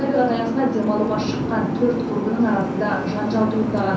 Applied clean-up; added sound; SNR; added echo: none; Boat, Water vehicle; 3 dB; reverberation time 0.6 s.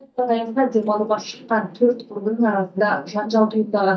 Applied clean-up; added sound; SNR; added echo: neural mask model DeepFilterNet 3.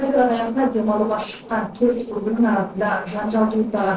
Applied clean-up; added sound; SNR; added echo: neural separator model SepFormer DNS4.